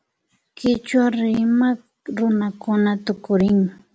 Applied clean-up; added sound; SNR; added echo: none; none; none; none.